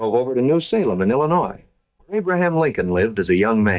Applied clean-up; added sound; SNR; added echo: neural mask model DeepFilterNet 3.